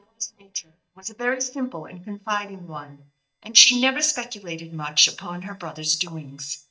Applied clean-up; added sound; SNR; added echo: neural mask model DeepFilterNet 3.